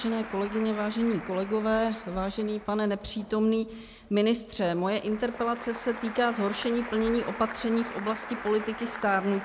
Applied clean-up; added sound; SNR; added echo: none; Applause; 14 dB; none.